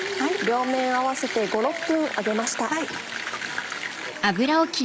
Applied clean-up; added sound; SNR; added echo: none; Drip + Bird; 13 dB; none.